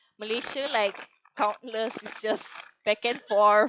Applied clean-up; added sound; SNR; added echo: classical method log-MMSE.